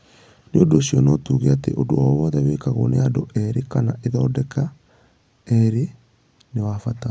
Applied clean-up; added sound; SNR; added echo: none; none; none; none.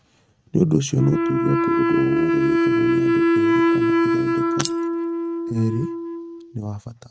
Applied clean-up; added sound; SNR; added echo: neural mask model RNNoise.